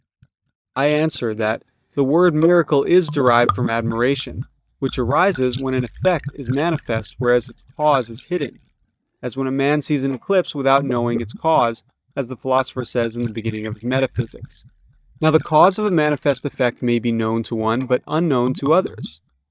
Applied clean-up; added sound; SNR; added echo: neural mask model DeepFilterNet 3.